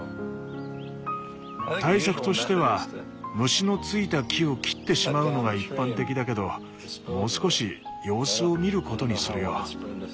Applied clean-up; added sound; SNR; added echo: none; none; none; none.